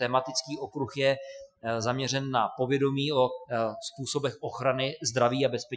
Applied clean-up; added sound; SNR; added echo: classical method Wiener filter.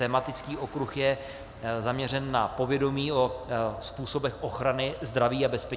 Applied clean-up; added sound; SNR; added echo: none; Motor vehicle (road); 19 dB; none.